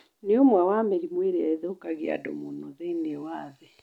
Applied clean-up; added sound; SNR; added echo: none; none; none; none.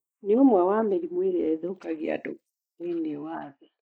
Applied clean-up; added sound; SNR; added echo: neural mask model Resemble Enhance denoiser.